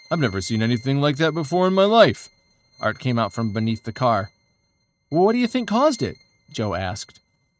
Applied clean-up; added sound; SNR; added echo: neural mask model RNNoise.